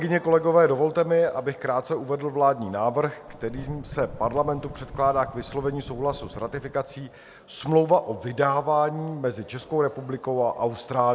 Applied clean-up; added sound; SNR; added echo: none; Engine starting / Car; 16 dB; none.